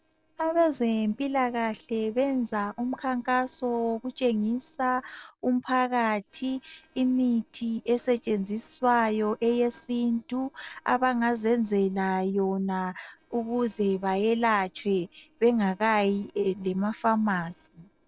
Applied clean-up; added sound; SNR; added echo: neural separator model SepFormer DNS4.